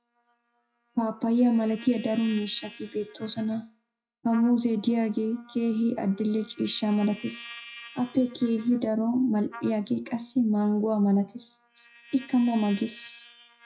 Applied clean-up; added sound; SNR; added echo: classical method WPE with log-MMSE.